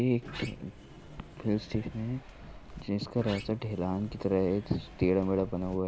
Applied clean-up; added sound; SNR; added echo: none; Sliding door; 15 dB; none.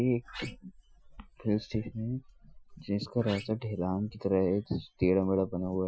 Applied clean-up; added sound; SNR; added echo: classical method Wiener filter.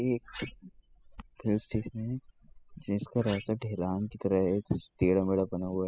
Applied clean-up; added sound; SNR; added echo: classical method spectral subtraction.